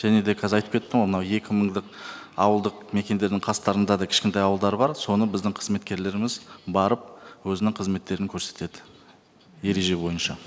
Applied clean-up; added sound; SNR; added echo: none; none; none; none.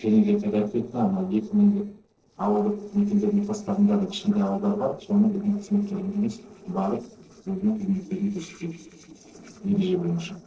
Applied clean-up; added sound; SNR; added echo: neural separator model SepFormer DNS4.